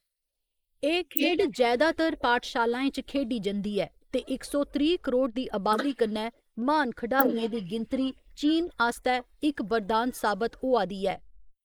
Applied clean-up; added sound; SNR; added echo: neural mask model Resemble Enhance denoiser.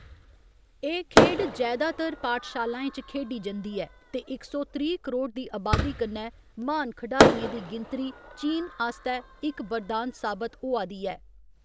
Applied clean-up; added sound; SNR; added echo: none; Fireworks; -1 dB; none.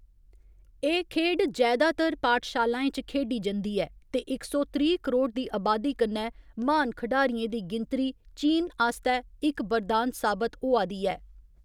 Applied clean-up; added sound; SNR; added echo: none; none; none; none.